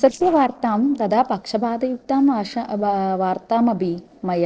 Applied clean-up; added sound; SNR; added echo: neural separator model SepFormer DNS4.